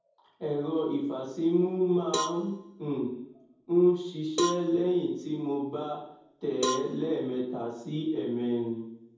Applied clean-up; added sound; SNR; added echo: none; Cowbell; 9 dB; reverberation time 0.9 s.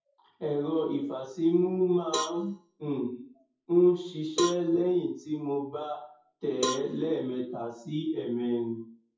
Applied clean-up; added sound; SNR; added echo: classical method WPE with log-MMSE.